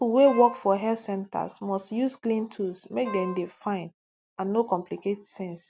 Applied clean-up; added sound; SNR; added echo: none; Wind instrument, woodwind instrument; 12 dB; none.